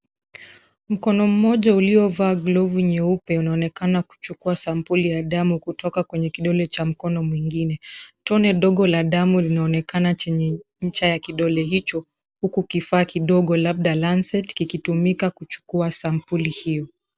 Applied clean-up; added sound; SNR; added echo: none; none; none; none.